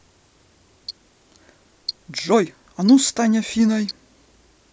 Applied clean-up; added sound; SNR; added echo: none; Tick-tock; 19 dB; none.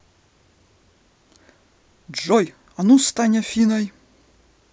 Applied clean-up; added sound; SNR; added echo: none; none; none; none.